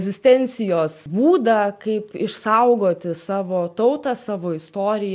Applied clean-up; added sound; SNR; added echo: none; none; none; none.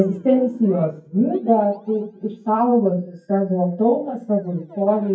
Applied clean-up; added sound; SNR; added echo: neural mask model DeepFilterNet 3.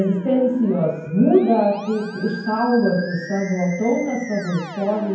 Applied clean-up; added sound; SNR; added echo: none; Musical instrument; 15 dB; reverberation time 0.9 s.